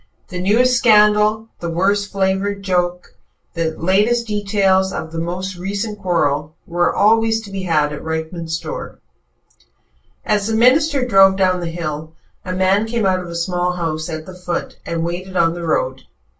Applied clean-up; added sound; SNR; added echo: none; none; none; reverberation time 0.2 s.